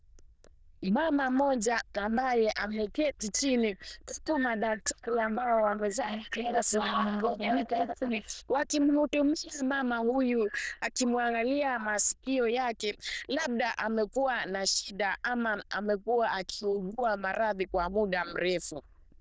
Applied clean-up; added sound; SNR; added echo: neural diffusion model UNIVERSE++.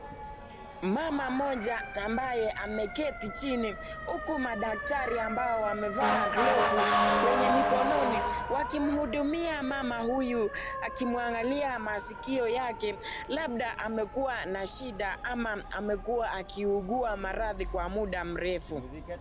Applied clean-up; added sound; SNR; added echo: none; Motor vehicle (road) / Siren; 2 dB; none.